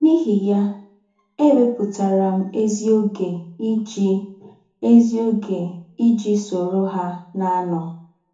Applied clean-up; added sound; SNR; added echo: none; none; none; reverberation time 0.6 s.